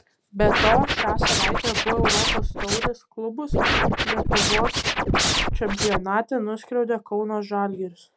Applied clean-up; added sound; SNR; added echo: none; Scratching (performance technique); -5 dB; none.